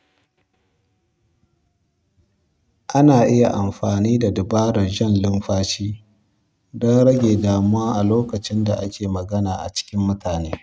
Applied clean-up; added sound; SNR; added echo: neural mask model RNNoise.